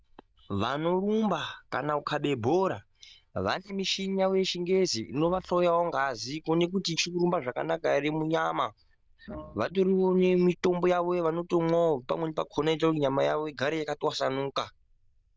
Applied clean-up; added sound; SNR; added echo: neural diffusion model UNIVERSE++.